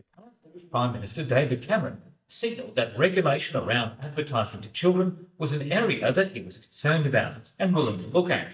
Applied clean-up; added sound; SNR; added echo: neural mask model DeepFilterNet 3.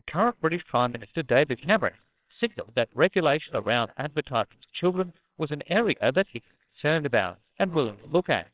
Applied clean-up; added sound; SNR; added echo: neural separator model SepFormer WHAMR!.